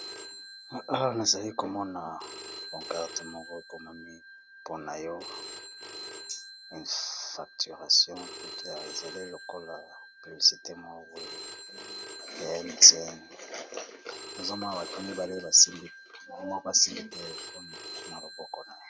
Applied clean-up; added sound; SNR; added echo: none; Telephone; 14 dB; none.